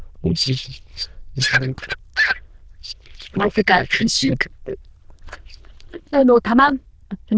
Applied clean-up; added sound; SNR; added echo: neural diffusion model UNIVERSE++.